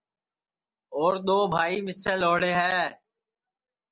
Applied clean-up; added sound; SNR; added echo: none; none; none; none.